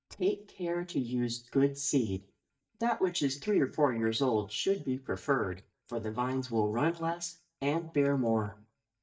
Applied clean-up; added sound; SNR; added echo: neural mask model DeepFilterNet 3.